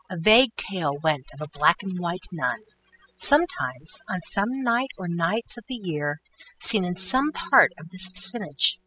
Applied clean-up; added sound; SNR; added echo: classical method spectral subtraction.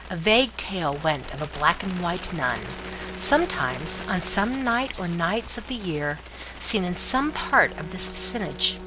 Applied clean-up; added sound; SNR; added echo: none; Bowed string instrument + Bird; 13 dB; none.